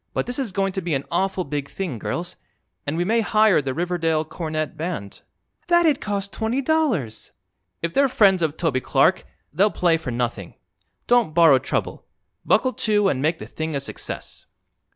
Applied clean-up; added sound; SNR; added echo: none; none; none; none.